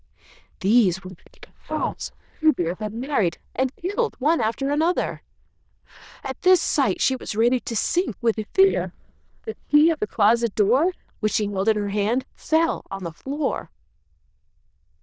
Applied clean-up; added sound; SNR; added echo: neural diffusion model UNIVERSE++.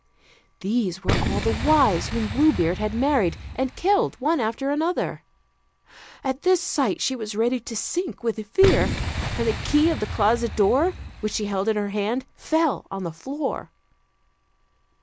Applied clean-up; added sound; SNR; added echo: none; Boom; 8 dB; none.